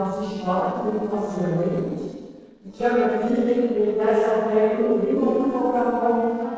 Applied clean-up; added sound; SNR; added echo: neural separator model SepFormer DNS4.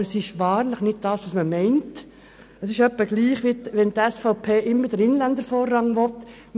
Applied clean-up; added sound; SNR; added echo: none; none; none; none.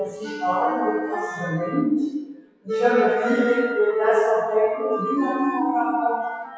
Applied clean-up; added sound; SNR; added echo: classical method WPE with log-MMSE.